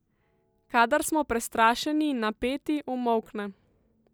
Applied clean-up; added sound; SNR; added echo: none; none; none; none.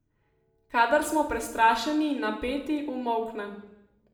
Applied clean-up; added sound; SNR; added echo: none; none; none; reverberation time 0.7 s.